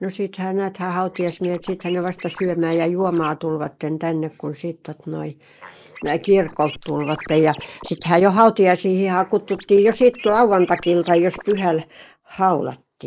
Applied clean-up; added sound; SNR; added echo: neural mask model Resemble Enhance denoiser.